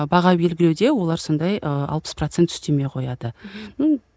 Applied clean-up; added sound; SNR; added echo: none; none; none; none.